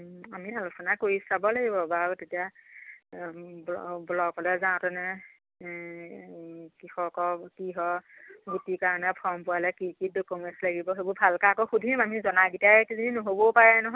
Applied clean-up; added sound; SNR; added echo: none; none; none; none.